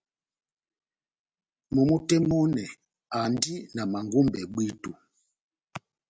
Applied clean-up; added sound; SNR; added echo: none; none; none; none.